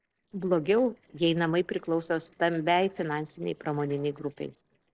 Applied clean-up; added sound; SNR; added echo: neural separator model SepFormer DNS4.